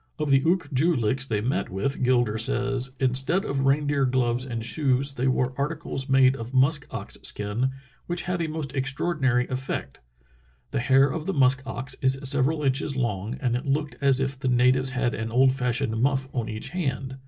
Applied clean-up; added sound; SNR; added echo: neural separator model SepFormer DNS4.